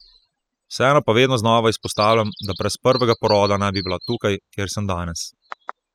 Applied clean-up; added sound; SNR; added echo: classical method spectral subtraction.